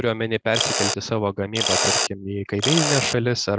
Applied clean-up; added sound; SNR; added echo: none; Mechanisms; 1 dB; none.